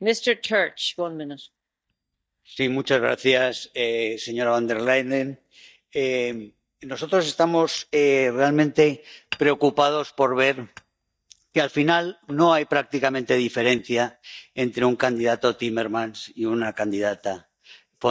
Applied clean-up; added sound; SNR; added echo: neural mask model DeepFilterNet 3.